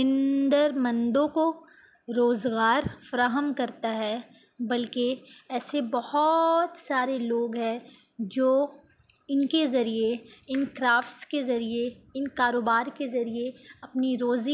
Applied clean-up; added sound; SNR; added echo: none; none; none; none.